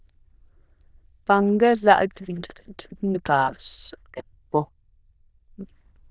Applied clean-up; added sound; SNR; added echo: neural diffusion model UNIVERSE++.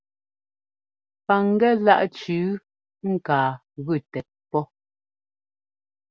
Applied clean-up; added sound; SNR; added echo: none; none; none; none.